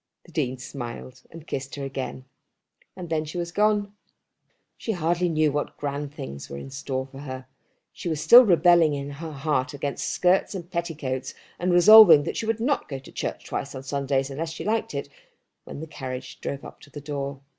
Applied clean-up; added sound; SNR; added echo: none; none; none; none.